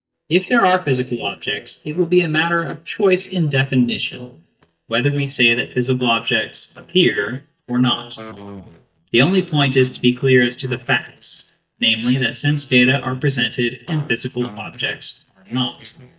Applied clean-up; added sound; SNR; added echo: neural mask model DeepFilterNet 3.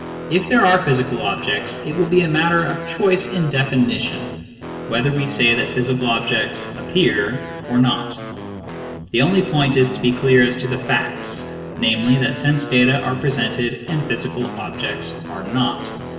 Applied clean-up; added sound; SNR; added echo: none; Guitar; 11 dB; reverberation time 2.8 s.